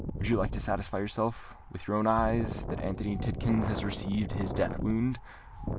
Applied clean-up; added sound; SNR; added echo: none; Wind; 5 dB; none.